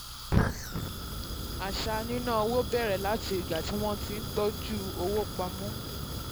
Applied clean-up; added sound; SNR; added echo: none; Fire; 1 dB; none.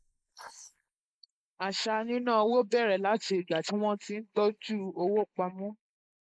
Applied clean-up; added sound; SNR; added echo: neural mask model Resemble Enhance denoiser.